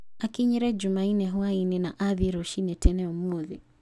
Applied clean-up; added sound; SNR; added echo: none; none; none; none.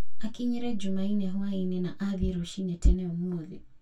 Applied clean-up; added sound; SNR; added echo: none; none; none; reverberation time 0.1 s.